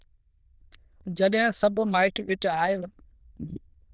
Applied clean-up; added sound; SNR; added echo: neural diffusion model UNIVERSE++.